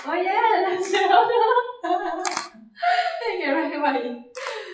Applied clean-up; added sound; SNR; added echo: classical method WPE with log-MMSE.